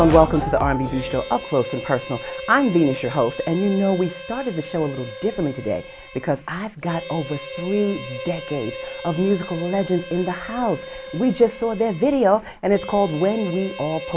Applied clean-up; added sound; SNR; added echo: none; Harmonica; 13 dB; none.